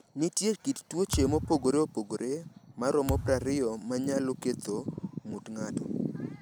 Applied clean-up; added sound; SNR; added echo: none; Thump, thud; 8 dB; none.